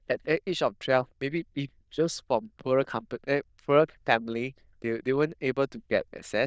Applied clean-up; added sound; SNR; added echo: neural diffusion model UNIVERSE++.